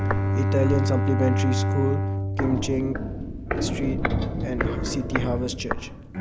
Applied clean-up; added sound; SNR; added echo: none; Walk, footsteps + Bowed string instrument; -4 dB; none.